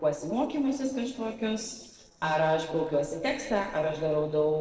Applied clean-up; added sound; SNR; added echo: neural separator model SepFormer DNS4.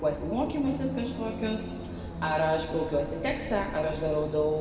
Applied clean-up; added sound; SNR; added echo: none; Bus; 8 dB; reverberation time 2.0 s.